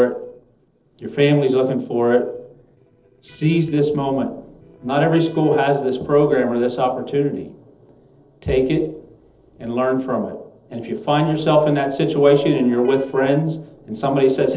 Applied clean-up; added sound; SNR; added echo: neural separator model SepFormer DNS4.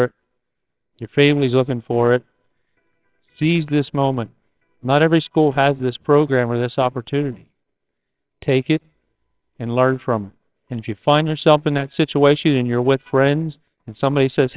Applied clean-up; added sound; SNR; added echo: neural separator model SepFormer WHAMR!.